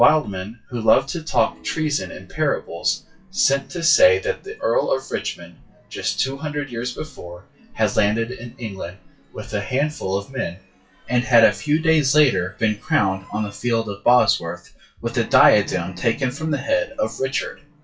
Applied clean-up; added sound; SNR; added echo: classical method WPE with log-MMSE.